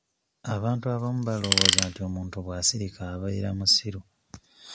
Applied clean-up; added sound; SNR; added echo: none; Tools; -5 dB; none.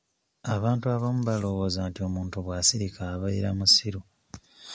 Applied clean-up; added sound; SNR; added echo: none; none; none; none.